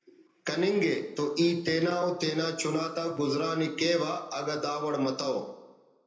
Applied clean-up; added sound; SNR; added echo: none; none; none; reverberation time 0.7 s.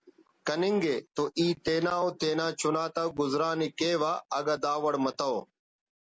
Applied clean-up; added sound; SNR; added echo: none; none; none; none.